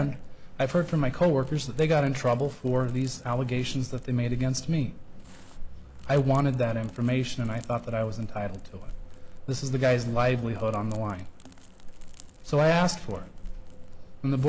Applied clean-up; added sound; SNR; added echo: none; Crackle; 10 dB; none.